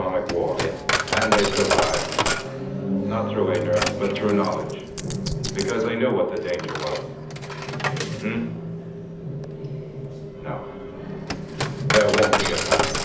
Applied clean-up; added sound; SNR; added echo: none; Coin (dropping); 3 dB; reverberation time 0.7 s.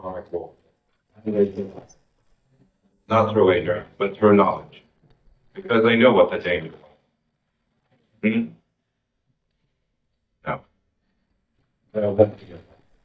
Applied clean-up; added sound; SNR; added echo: neural mask model DeepFilterNet 3.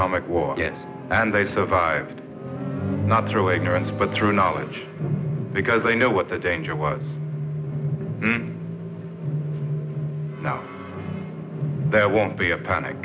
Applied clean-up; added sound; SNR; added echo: none; none; none; none.